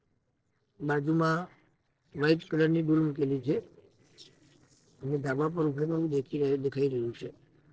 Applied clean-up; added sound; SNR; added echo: neural separator model SepFormer DNS4.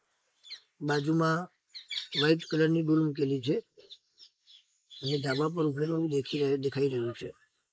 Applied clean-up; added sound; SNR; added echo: neural mask model Resemble Enhance denoiser.